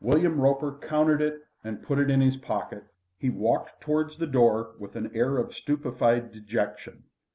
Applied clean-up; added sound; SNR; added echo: none; none; none; none.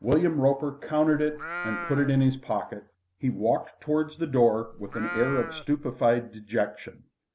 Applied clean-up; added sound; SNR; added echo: none; Livestock, farm animals, working animals; 10 dB; none.